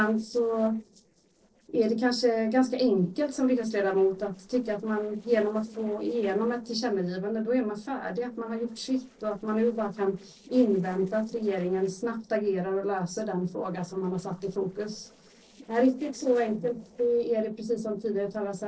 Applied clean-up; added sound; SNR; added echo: neural separator model SepFormer DNS4.